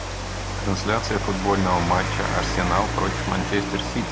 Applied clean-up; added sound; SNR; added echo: none; Rain; 1 dB; none.